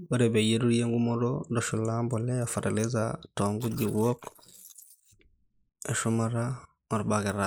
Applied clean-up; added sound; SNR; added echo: neural mask model Resemble Enhance denoiser.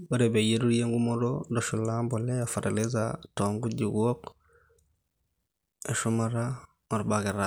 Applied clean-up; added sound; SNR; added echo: none; none; none; none.